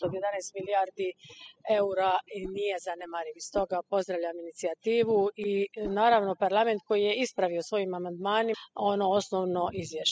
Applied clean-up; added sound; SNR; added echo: classical method spectral subtraction.